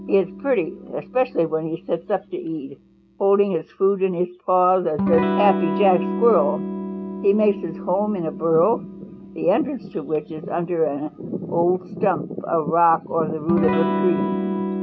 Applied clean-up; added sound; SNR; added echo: none; Electric guitar / Strum; 6 dB; none.